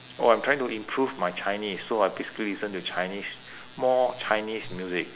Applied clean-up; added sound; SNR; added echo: none; none; none; none.